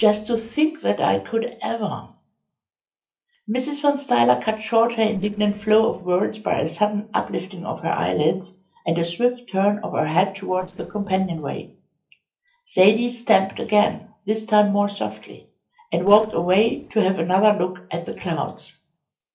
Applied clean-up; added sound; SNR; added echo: neural separator model SepFormer DNS4.